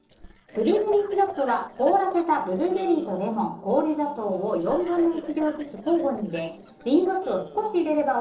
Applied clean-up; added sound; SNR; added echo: neural separator model SepFormer DNS4.